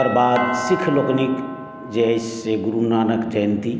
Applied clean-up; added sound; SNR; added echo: none; Doorbell; 11 dB; none.